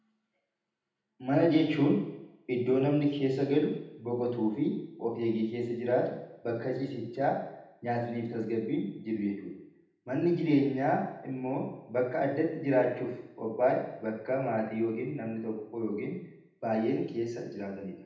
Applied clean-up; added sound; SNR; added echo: none; none; none; reverberation time 0.8 s.